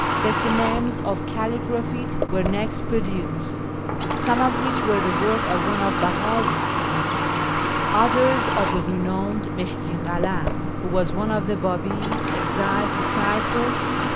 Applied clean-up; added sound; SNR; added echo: none; Water tap, faucet / Water; -2 dB; none.